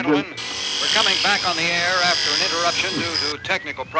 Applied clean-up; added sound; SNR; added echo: none; Tools; 0 dB; none.